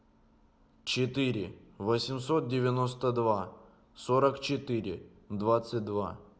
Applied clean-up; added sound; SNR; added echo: none; none; none; none.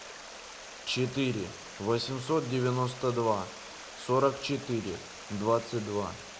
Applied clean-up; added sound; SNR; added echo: none; Stream; 14 dB; none.